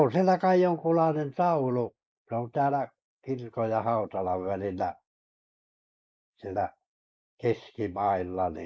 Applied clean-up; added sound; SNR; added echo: neural mask model Resemble Enhance denoiser.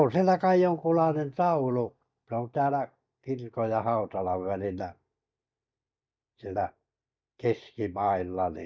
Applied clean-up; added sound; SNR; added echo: neural mask model DeepFilterNet 3.